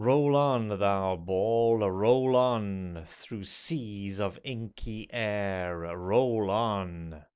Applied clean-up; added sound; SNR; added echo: neural mask model Resemble Enhance denoiser.